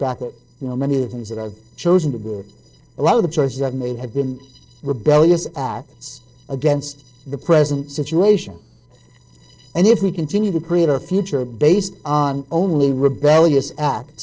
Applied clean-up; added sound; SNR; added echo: neural separator model SepFormer DNS4.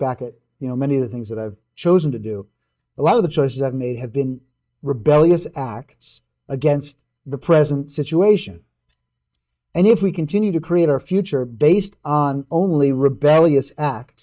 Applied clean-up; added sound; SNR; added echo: neural mask model DeepFilterNet 3.